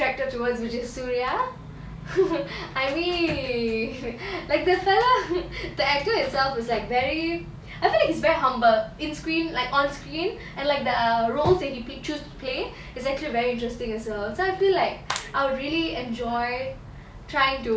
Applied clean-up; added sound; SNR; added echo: none; Clapping; 14 dB; none.